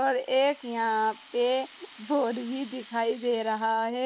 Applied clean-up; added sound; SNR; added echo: none; Rattle (instrument); 18 dB; none.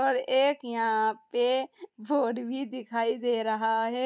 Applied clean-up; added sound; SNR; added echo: none; none; none; none.